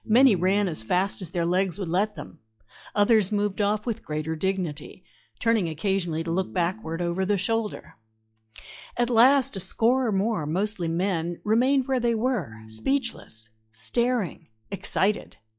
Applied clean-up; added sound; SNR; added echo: classical method log-MMSE.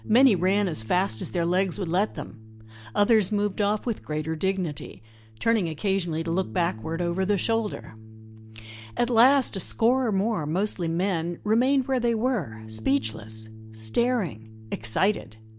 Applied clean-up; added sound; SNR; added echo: none; Bass guitar; 16 dB; none.